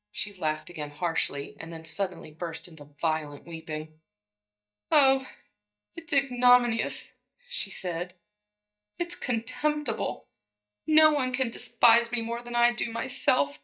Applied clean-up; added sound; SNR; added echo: neural mask model DeepFilterNet 3.